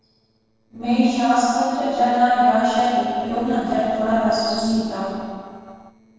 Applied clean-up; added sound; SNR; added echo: neural separator model SepFormer DNS4.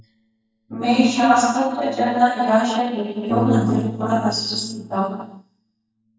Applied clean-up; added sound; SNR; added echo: neural mask model DeepFilterNet 3.